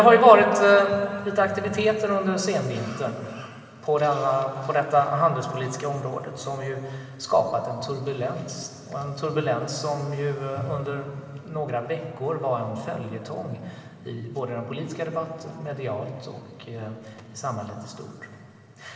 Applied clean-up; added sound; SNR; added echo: none; none; none; reverberation time 2.7 s.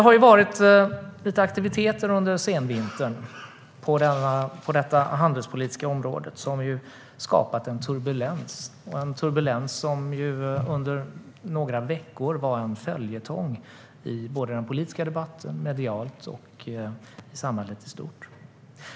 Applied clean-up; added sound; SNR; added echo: none; none; none; none.